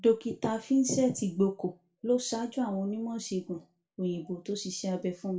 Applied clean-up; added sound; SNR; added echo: none; none; none; reverberation time 0.3 s.